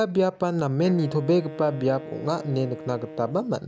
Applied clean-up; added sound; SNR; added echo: none; Wind instrument, woodwind instrument; 15 dB; none.